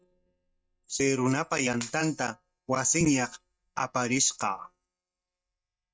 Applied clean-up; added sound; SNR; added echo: neural mask model DeepFilterNet 3.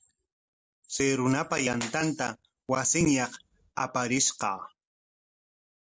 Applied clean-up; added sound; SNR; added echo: none; none; none; none.